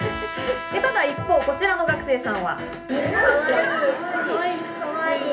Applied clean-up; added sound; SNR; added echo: none; Trumpet; 12 dB; reverberation time 0.3 s.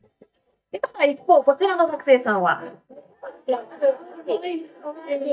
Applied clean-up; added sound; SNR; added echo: neural mask model DeepFilterNet 3.